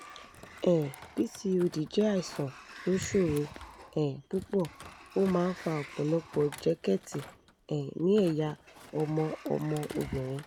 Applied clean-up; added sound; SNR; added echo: none; Sliding door + Thump, thud; 18 dB; none.